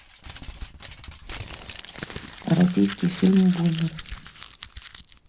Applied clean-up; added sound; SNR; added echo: none; Crumpling, crinkling; 12 dB; reverberation time 0.4 s.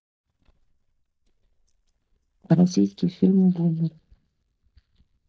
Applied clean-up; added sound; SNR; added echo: neural mask model DeepFilterNet 3.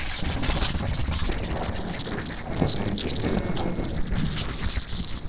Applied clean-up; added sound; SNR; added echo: neural separator model SepFormer DNS4.